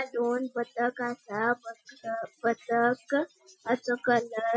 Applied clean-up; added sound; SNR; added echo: classical method Wiener filter.